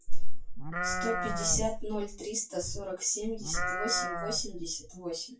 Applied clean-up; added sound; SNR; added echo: classical method WPE with log-MMSE.